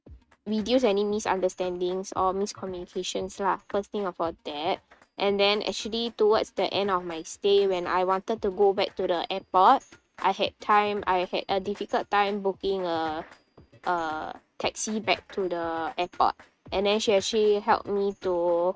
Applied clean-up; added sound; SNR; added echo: neural mask model RNNoise.